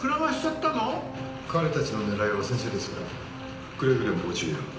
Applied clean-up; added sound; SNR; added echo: none; Organ; 15 dB; reverberation time 0.8 s.